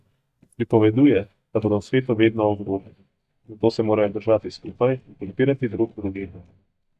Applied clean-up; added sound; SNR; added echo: neural mask model DeepFilterNet 3.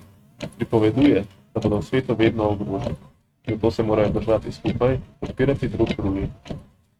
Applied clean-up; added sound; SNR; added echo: neural mask model RNNoise.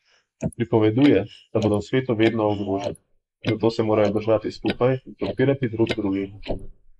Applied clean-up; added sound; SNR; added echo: neural mask model Resemble Enhance denoiser.